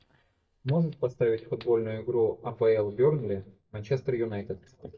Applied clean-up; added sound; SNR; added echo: neural mask model DeepFilterNet 3.